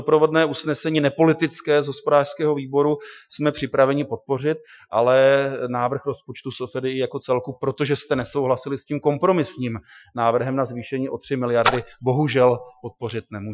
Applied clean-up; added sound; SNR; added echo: classical method Wiener filter.